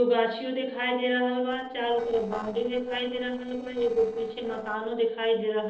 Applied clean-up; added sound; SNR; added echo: neural separator model SepFormer DNS4.